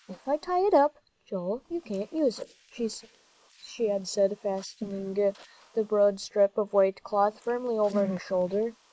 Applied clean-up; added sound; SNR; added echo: neural mask model Resemble Enhance denoiser.